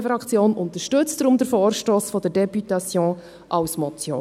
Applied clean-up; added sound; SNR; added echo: none; none; none; none.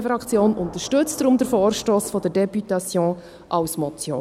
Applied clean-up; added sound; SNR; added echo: none; Thunder / Rain; 20 dB; none.